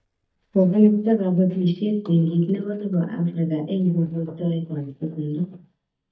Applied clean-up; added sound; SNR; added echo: neural mask model DeepFilterNet 3.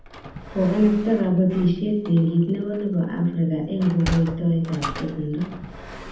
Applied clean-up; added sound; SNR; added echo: none; Sliding door; 14 dB; reverberation time 0.8 s.